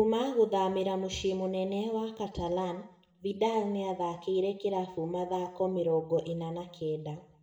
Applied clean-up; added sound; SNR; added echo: none; none; none; reverberation time 0.6 s.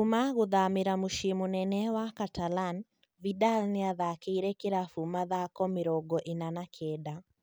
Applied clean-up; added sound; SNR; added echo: none; none; none; none.